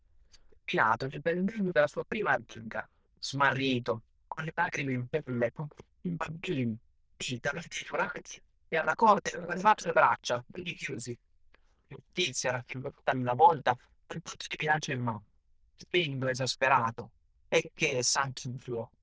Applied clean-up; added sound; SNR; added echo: neural diffusion model UNIVERSE++.